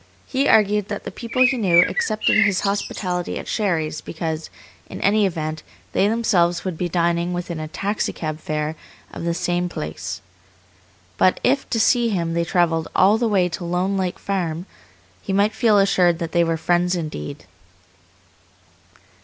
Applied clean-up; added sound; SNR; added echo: none; Bird; 1 dB; none.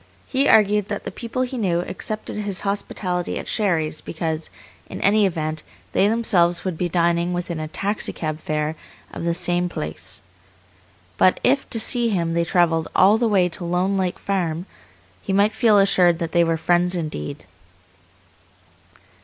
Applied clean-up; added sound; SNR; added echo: none; none; none; none.